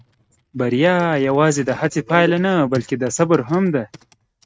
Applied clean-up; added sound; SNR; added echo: neural mask model RNNoise.